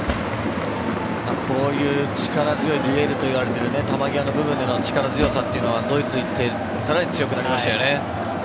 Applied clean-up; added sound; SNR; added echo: none; Cutlery, silverware / Drawer open or close; 12 dB; none.